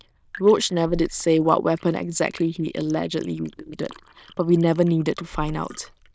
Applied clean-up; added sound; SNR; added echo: neural diffusion model UNIVERSE++.